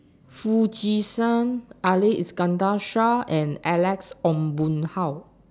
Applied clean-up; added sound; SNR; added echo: none; none; none; none.